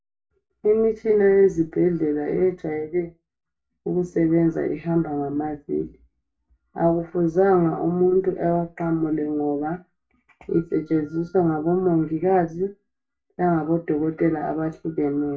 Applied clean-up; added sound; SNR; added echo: none; none; none; reverberation time 0.2 s.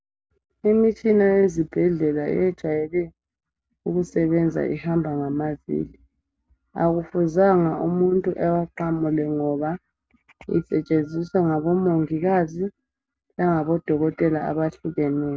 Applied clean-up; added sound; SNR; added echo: none; none; none; none.